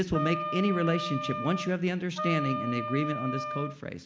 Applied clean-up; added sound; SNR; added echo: none; Wind instrument, woodwind instrument; 5 dB; none.